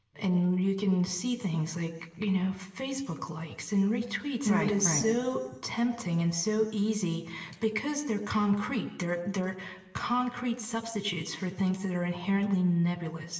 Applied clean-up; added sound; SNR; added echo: none; none; none; reverberation time 1.1 s.